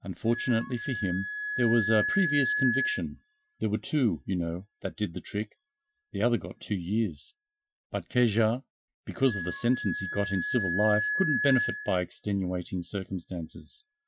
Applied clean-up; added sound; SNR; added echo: classical method Wiener filter.